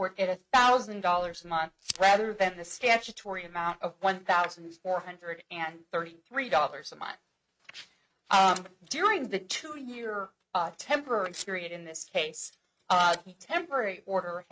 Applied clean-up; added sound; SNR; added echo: neural mask model RNNoise.